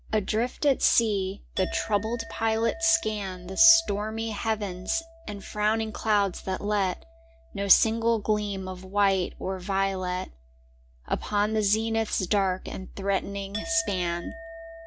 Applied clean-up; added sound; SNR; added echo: none; Chink, clink; 19 dB; none.